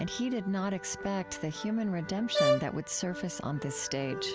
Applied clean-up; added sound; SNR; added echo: none; Brass instrument; -1 dB; none.